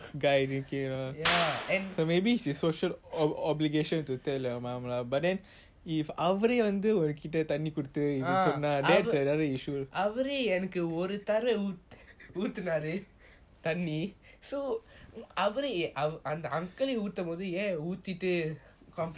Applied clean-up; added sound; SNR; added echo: none; Clapping; 6 dB; none.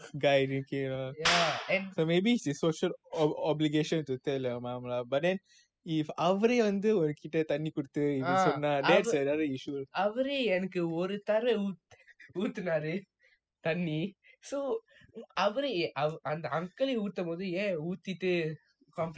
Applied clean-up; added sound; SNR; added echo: classical method spectral subtraction.